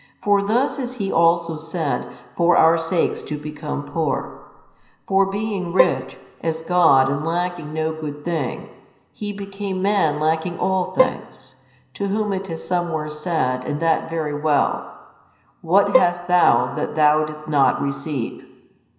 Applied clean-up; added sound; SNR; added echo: none; Bowed string instrument; 5 dB; reverberation time 0.9 s.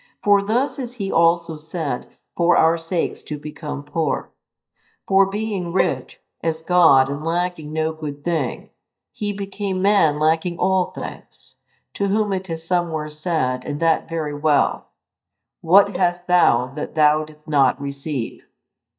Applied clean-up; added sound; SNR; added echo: neural mask model DeepFilterNet 3.